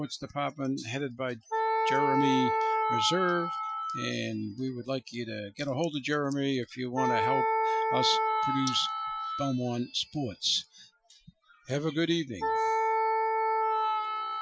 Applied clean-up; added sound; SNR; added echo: classical method Wiener filter.